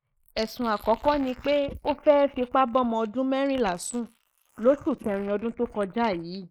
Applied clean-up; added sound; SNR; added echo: neural mask model Resemble Enhance denoiser.